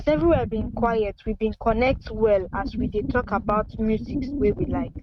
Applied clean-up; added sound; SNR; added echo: neural mask model RNNoise.